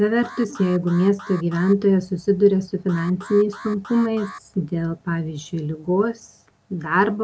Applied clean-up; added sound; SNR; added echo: none; Alarm; 17 dB; none.